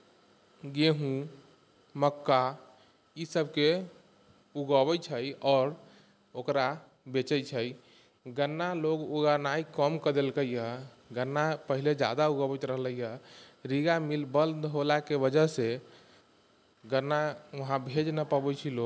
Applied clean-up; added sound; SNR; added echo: none; none; none; none.